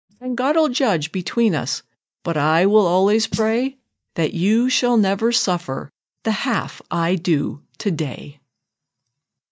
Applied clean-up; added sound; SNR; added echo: neural mask model DeepFilterNet 3.